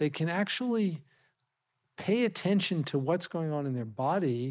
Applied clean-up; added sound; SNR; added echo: neural mask model Resemble Enhance denoiser.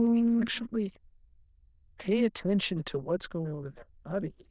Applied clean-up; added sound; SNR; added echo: neural diffusion model UNIVERSE++.